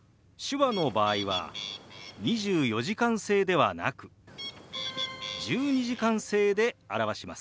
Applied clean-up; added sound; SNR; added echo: none; Bird; 11 dB; none.